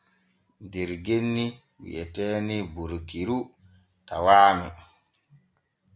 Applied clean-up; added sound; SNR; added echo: none; none; none; none.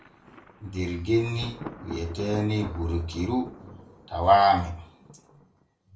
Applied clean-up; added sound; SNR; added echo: none; Thunder; 16 dB; reverberation time 0.2 s.